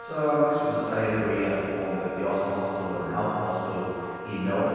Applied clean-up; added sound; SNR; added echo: none; Wind instrument, woodwind instrument; 13 dB; reverberation time 2.2 s.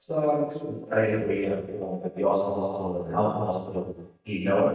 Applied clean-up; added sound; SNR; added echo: neural mask model DeepFilterNet 3.